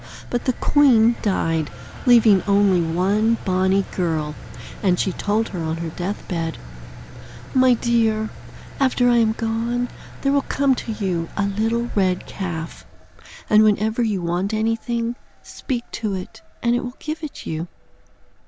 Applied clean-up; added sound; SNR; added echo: none; Engine; 16 dB; none.